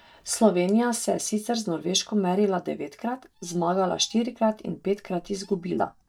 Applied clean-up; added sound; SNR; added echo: neural mask model DeepFilterNet 3.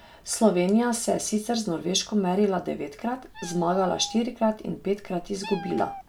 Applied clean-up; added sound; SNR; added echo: none; Meow; 15 dB; none.